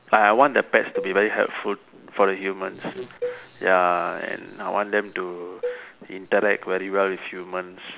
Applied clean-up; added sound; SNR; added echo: none; Cowbell; 14 dB; none.